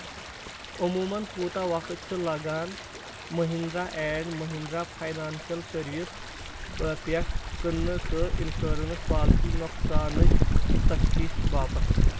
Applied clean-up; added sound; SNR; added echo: none; Stream; 15 dB; none.